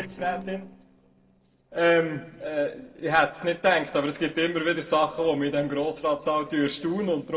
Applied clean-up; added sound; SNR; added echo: neural separator model SepFormer DNS4.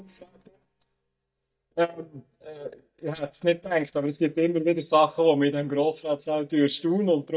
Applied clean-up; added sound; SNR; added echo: neural mask model DeepFilterNet 3.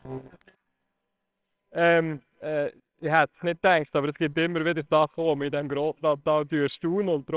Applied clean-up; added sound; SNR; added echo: neural separator model SepFormer WHAMR!.